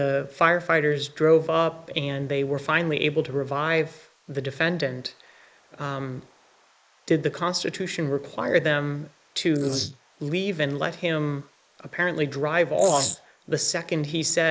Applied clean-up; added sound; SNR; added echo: neural mask model Resemble Enhance denoiser.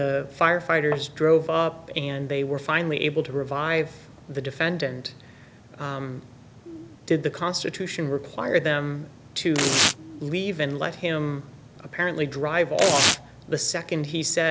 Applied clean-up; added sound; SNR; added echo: none; Tearing; 0 dB; none.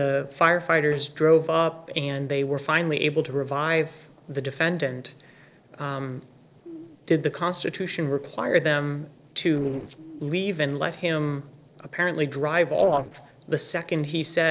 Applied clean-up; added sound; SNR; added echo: neural separator model SepFormer DNS4.